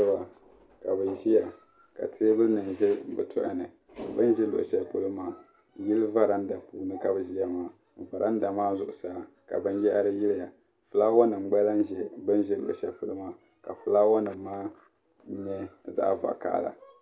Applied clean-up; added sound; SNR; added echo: none; none; none; none.